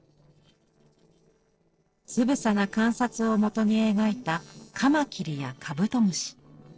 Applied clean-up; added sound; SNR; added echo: neural separator model SepFormer DNS4.